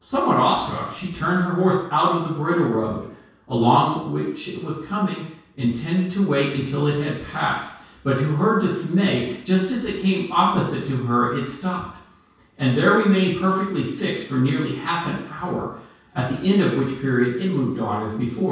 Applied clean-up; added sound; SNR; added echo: none; none; none; reverberation time 0.6 s.